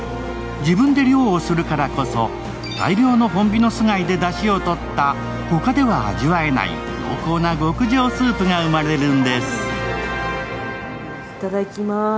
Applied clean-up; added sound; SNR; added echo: none; none; none; none.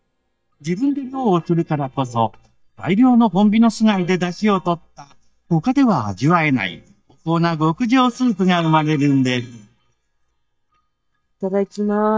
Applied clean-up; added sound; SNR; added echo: neural mask model DeepFilterNet 3.